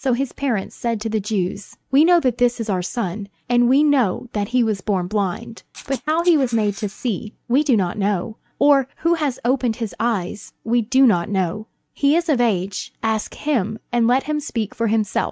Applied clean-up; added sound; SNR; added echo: neural mask model RNNoise.